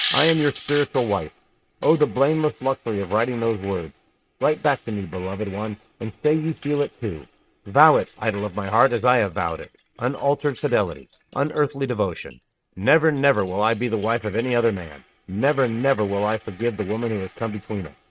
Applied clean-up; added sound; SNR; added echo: neural mask model RNNoise.